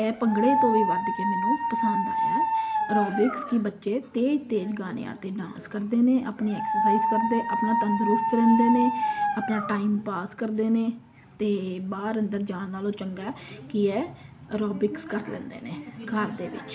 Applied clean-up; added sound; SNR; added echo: none; Dog; -1 dB; none.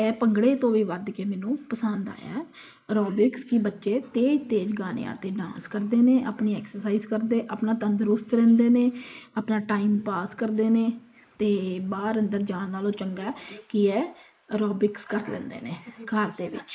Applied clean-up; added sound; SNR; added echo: neural mask model Resemble Enhance denoiser.